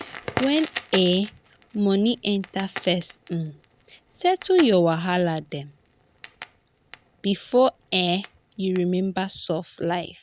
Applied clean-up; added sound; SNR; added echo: none; Crackle; 15 dB; none.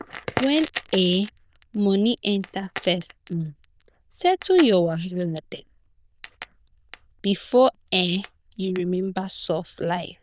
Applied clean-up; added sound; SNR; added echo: neural diffusion model UNIVERSE++.